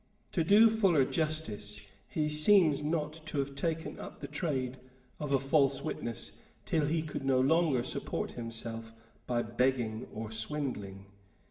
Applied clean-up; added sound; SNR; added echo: none; Tambourine; 14 dB; reverberation time 0.8 s.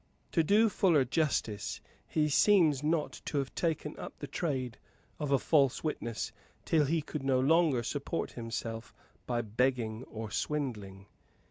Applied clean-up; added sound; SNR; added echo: none; none; none; none.